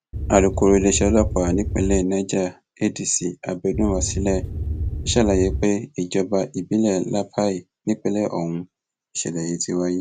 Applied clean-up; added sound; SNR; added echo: none; Wind; 4 dB; none.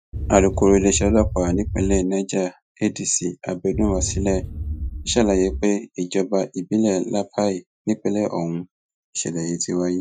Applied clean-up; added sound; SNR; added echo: classical method Wiener filter.